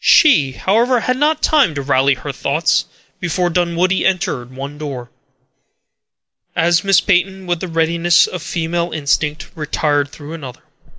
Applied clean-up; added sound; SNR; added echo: none; none; none; none.